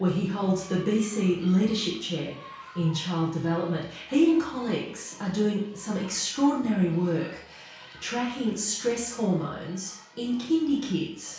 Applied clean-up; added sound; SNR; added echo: none; none; none; reverberation time 0.6 s.